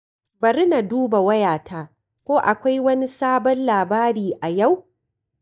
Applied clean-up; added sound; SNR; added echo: neural mask model DeepFilterNet 3.